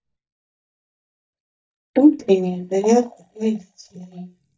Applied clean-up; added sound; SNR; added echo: neural mask model DeepFilterNet 3.